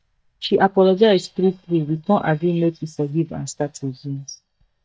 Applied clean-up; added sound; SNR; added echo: neural mask model DeepFilterNet 3.